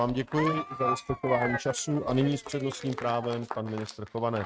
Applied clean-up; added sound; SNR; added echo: neural mask model RNNoise.